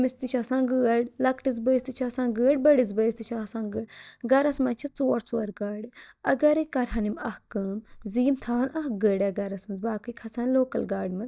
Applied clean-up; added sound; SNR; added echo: neural mask model DeepFilterNet 3.